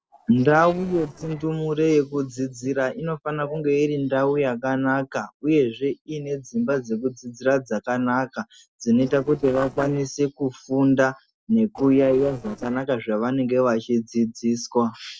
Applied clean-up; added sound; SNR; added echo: neural separator model SepFormer DNS4.